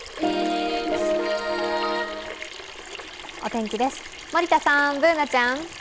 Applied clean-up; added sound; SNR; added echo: none; Sink (filling or washing) / Water tap, faucet; 13 dB; none.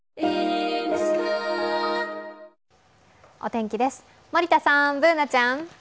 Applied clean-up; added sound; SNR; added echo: none; none; none; none.